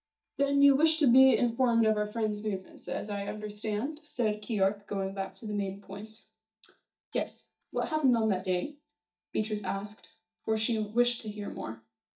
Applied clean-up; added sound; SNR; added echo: neural mask model DeepFilterNet 3.